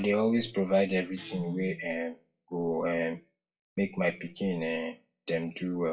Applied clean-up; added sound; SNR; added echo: classical method WPE with log-MMSE.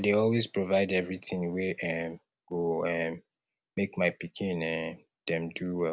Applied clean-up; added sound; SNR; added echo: none; none; none; none.